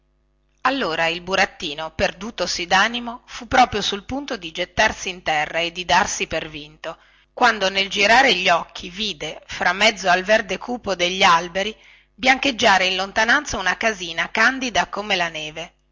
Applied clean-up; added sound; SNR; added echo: none; none; none; none.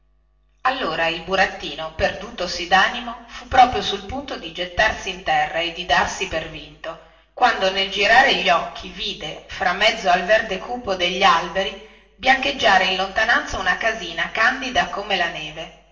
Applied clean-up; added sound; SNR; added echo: none; none; none; reverberation time 0.8 s.